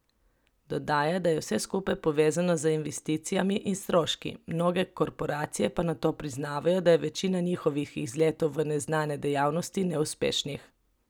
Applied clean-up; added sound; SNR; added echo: none; none; none; none.